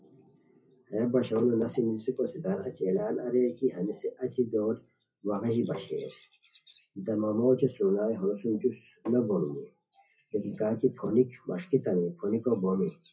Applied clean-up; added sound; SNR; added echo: classical method WPE with log-MMSE.